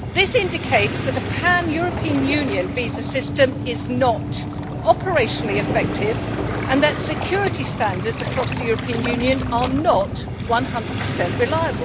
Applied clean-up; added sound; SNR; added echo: none; Waves, surf; 3 dB; none.